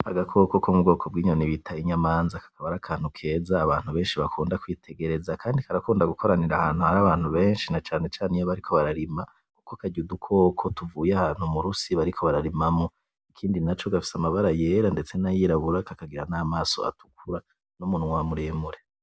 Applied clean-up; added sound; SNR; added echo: none; none; none; none.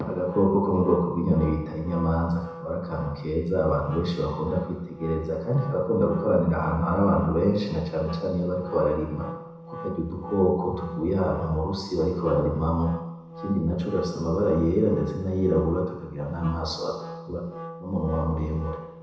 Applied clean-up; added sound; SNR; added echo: none; Wind instrument, woodwind instrument; 15 dB; reverberation time 1.0 s.